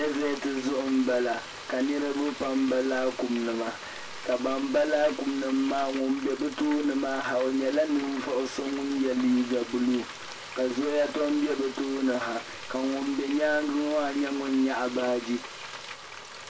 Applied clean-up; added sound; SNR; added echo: none; Frying (food); 13 dB; reverberation time 0.2 s.